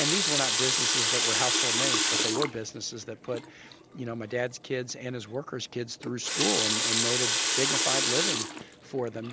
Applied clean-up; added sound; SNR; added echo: none; Water tap, faucet; -5 dB; none.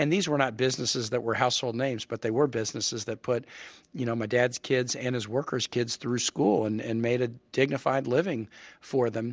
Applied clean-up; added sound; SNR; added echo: none; none; none; none.